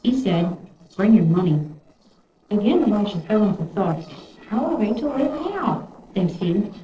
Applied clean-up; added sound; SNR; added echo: neural separator model SepFormer DNS4.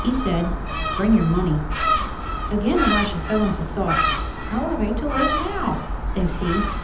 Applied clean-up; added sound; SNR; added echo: none; Gull, seagull; 1 dB; reverberation time 1.2 s.